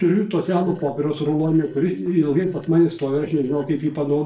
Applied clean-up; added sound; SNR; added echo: neural separator model SepFormer DNS4.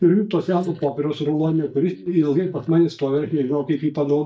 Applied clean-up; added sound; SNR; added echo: neural mask model DeepFilterNet 3.